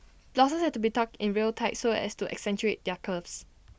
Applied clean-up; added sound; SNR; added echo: none; none; none; none.